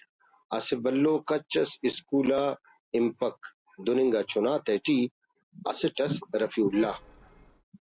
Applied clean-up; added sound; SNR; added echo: none; Traffic noise, roadway noise / Vehicle horn, car horn, honking; 17 dB; none.